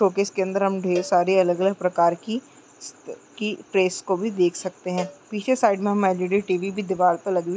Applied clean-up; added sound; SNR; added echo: none; Cowbell; 20 dB; none.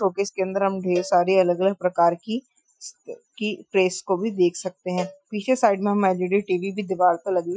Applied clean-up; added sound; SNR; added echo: classical method Wiener filter.